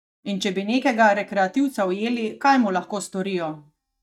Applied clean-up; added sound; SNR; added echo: neural mask model DeepFilterNet 3.